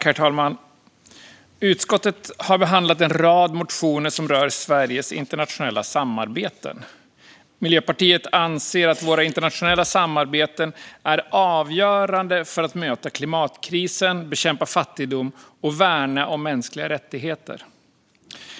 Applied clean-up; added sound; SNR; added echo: none; Gunshot, gunfire; 19 dB; none.